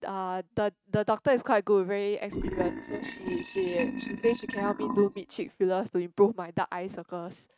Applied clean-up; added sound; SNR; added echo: neural mask model RNNoise.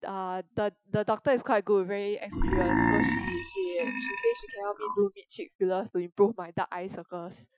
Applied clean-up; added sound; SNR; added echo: classical method Wiener filter.